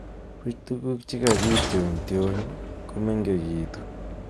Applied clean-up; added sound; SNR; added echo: none; Sliding door / Train; 4 dB; none.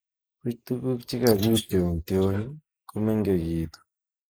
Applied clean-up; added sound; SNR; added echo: neural mask model Resemble Enhance denoiser.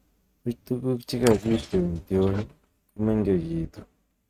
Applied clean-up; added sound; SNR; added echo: neural mask model RNNoise.